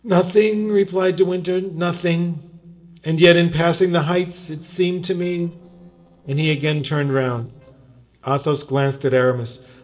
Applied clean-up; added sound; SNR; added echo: neural separator model SepFormer DNS4.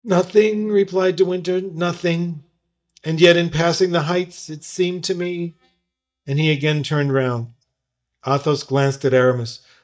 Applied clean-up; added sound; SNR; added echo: neural mask model DeepFilterNet 3.